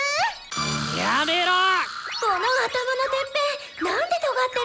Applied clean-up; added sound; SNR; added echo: none; none; none; none.